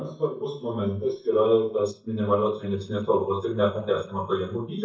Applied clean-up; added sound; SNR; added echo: neural mask model DeepFilterNet 3.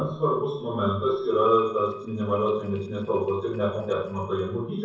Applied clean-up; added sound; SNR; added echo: neural separator model SepFormer DNS4.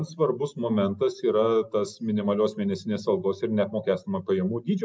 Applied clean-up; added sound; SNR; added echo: none; none; none; none.